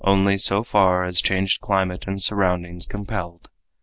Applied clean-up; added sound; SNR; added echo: none; none; none; none.